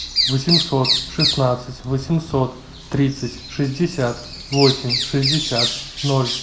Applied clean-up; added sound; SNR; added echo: none; Bird vocalization, bird call, bird song; 3 dB; reverberation time 1.5 s.